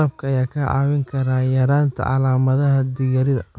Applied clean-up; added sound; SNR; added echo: none; none; none; none.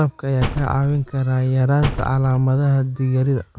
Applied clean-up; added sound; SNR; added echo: none; Slam; 10 dB; none.